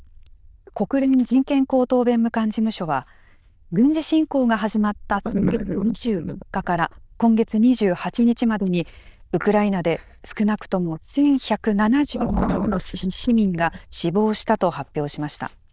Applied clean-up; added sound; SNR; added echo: neural diffusion model UNIVERSE++.